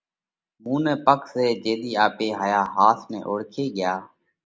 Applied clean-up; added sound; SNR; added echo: none; none; none; none.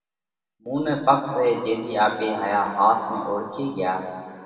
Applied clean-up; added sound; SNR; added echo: none; none; none; reverberation time 2.2 s.